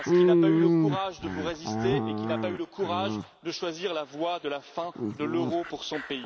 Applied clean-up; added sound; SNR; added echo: none; Dog; -4 dB; none.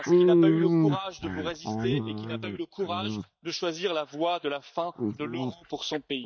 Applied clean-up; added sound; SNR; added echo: neural mask model DeepFilterNet 3.